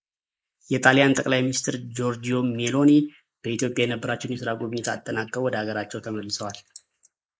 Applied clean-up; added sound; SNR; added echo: neural mask model Resemble Enhance denoiser.